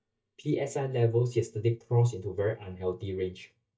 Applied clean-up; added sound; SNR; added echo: neural mask model DeepFilterNet 3.